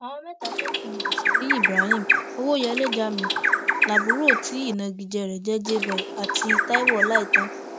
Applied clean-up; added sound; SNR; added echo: none; Bird; -4 dB; none.